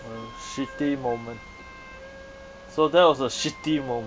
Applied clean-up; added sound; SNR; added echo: none; Wind instrument, woodwind instrument; 17 dB; none.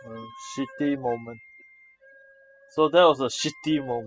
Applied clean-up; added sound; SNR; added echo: classical method spectral subtraction.